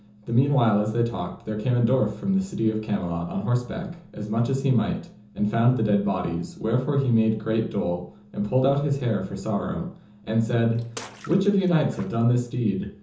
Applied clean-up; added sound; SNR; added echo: none; Bathtub (filling or washing) / Water / Splash, splatter; 20 dB; reverberation time 0.6 s.